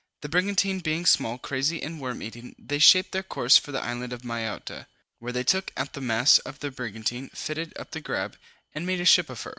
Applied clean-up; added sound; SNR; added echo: none; none; none; none.